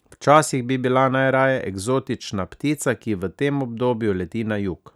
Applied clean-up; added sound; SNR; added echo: none; none; none; none.